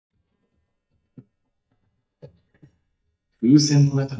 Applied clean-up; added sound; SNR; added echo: neural mask model DeepFilterNet 3.